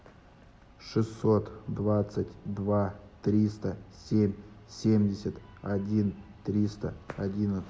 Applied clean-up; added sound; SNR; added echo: none; none; none; none.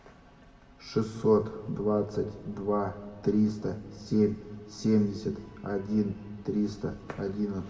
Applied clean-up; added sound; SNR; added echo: none; none; none; reverberation time 1.3 s.